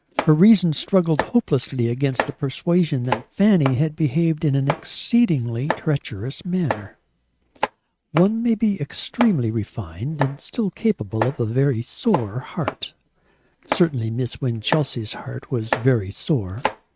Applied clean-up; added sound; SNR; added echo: neural mask model RNNoise.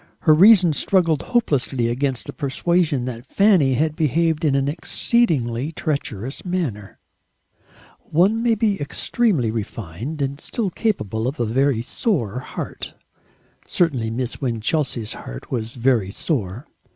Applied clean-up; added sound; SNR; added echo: none; none; none; none.